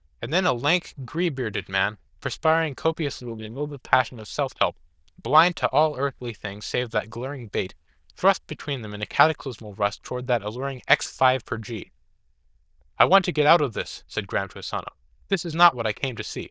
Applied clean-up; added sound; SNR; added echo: neural diffusion model UNIVERSE++.